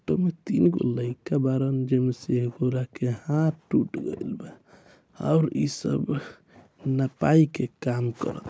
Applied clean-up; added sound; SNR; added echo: none; none; none; none.